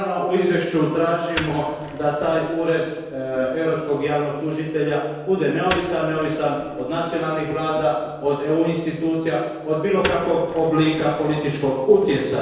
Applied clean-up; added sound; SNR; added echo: none; Wood; 17 dB; reverberation time 1.2 s.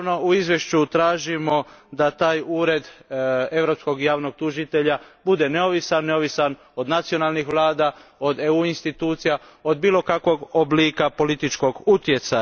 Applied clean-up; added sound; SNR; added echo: none; none; none; none.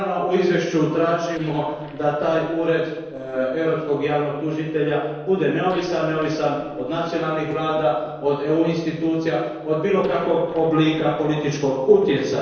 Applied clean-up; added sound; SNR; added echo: neural separator model SepFormer DNS4.